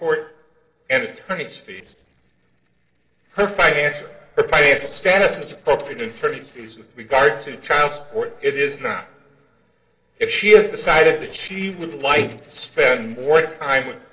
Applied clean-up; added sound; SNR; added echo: neural separator model SepFormer DNS4.